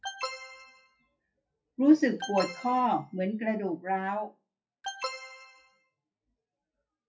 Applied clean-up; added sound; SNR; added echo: classical method WPE with log-MMSE.